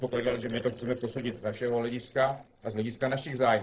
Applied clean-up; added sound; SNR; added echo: neural separator model SepFormer DNS4.